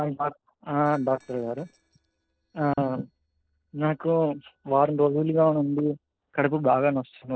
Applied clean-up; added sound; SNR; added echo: neural separator model SepFormer DNS4.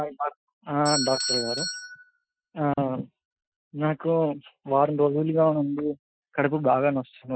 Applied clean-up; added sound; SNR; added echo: classical method Wiener filter.